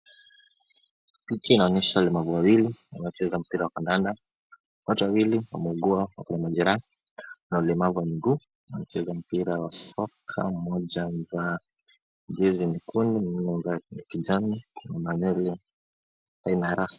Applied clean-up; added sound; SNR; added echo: none; none; none; none.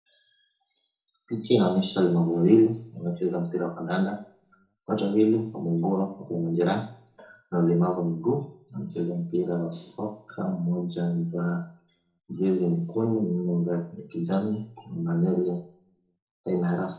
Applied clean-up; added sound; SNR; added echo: none; none; none; reverberation time 0.5 s.